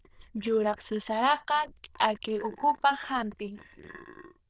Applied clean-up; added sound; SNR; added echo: neural diffusion model UNIVERSE++.